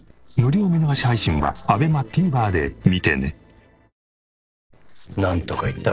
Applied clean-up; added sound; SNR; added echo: neural separator model SepFormer DNS4.